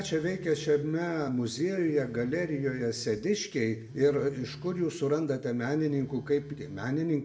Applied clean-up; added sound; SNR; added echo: none; Telephone; 17 dB; reverberation time 0.7 s.